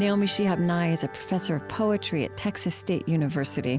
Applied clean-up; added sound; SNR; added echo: none; none; none; none.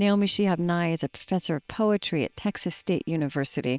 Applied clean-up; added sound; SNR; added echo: neural separator model SepFormer WHAM!.